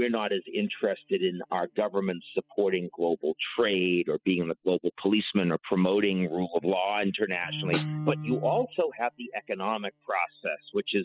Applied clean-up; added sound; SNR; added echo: classical method spectral subtraction.